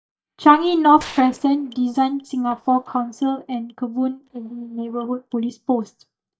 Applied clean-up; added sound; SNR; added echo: neural mask model DeepFilterNet 3.